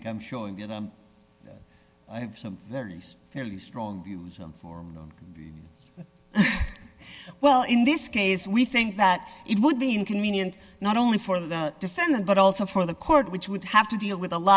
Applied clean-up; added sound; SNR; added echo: none; none; none; none.